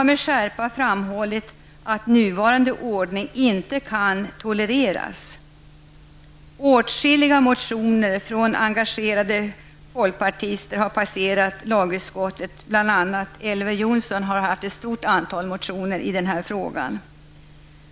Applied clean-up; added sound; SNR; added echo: none; none; none; none.